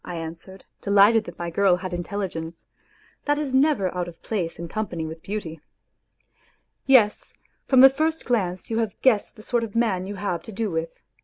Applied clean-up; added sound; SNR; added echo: none; none; none; none.